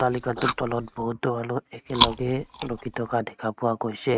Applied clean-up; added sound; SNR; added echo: neural mask model RNNoise.